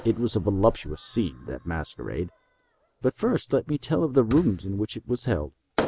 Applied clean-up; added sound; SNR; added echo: none; Fireworks; 13 dB; none.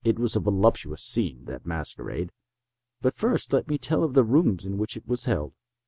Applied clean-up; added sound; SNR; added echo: none; none; none; none.